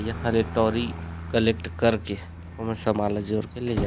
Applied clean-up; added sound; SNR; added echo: none; Squeak / Slam / Wood + Aircraft; 9 dB; none.